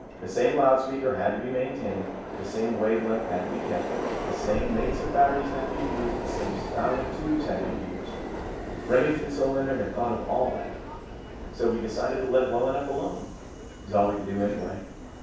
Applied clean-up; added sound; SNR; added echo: none; Subway, metro, underground; 6 dB; reverberation time 0.7 s.